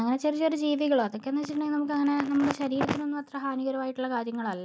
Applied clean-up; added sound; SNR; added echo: none; none; none; none.